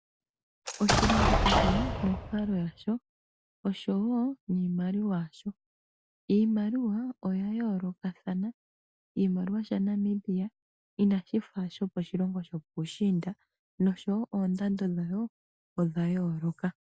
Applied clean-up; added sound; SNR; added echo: none; Explosion; -3 dB; none.